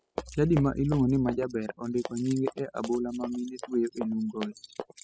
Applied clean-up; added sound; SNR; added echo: classical method spectral subtraction.